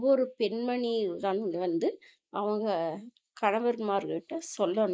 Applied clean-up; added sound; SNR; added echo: neural mask model Resemble Enhance denoiser.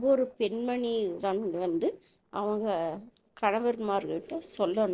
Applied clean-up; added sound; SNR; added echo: neural separator model SepFormer DNS4.